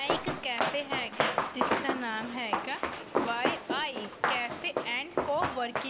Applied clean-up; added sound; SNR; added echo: none; Run; -2 dB; none.